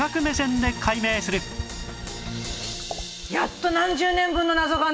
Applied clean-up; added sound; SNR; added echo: none; Fill (with liquid); 12 dB; none.